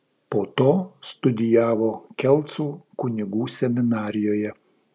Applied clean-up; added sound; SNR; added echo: none; none; none; none.